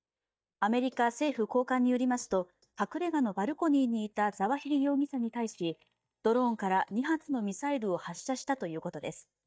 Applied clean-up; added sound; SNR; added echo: neural mask model DeepFilterNet 3.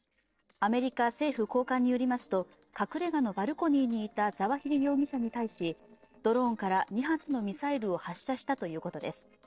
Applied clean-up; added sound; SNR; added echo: neural separator model SepFormer DNS4.